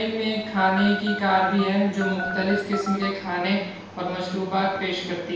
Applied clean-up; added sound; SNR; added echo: none; Telephone; 7 dB; reverberation time 0.7 s.